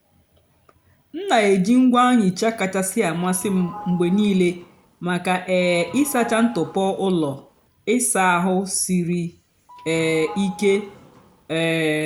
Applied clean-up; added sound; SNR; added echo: none; Sliding door / Doorbell; 19 dB; none.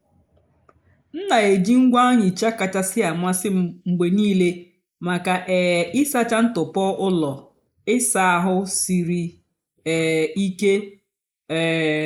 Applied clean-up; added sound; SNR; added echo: neural mask model Resemble Enhance denoiser.